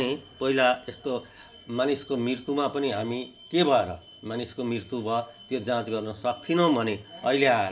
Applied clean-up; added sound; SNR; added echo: none; none; none; reverberation time 0.5 s.